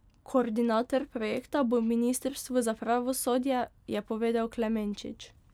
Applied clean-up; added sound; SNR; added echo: none; none; none; none.